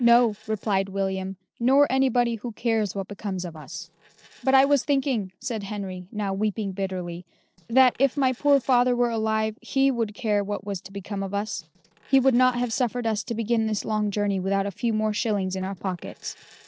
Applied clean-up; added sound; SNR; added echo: neural separator model SepFormer DNS4.